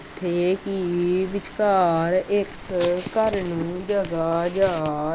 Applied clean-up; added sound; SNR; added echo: none; Water; 19 dB; none.